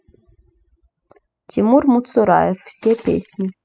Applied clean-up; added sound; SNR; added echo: classical method spectral subtraction.